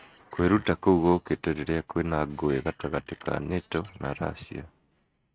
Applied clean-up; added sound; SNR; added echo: neural mask model RNNoise.